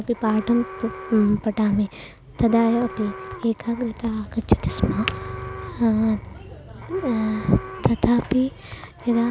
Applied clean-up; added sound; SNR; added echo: none; Alarm + Crack; 14 dB; none.